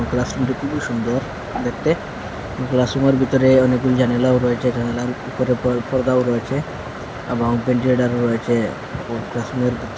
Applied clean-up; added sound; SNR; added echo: none; none; none; none.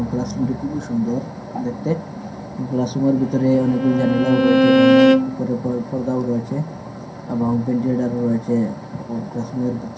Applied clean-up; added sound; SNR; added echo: none; Bowed string instrument; -3 dB; reverberation time 0.3 s.